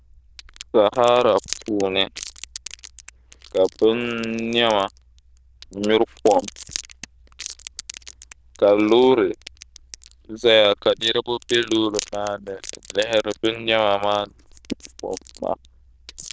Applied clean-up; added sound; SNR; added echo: neural diffusion model UNIVERSE++.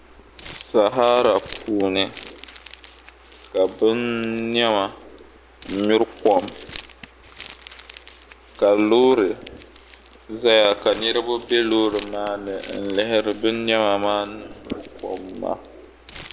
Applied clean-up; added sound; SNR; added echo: none; Crumpling, crinkling; 16 dB; none.